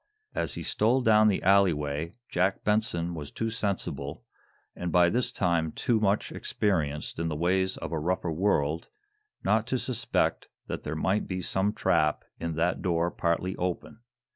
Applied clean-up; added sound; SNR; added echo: none; none; none; none.